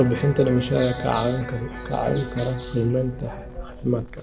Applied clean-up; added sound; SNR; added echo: none; Explosion + Electric guitar; 11 dB; none.